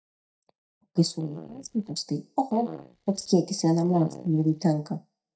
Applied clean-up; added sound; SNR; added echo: neural mask model DeepFilterNet 3.